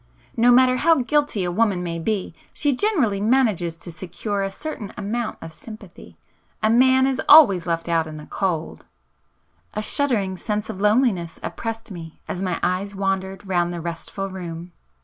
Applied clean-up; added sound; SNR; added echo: none; none; none; none.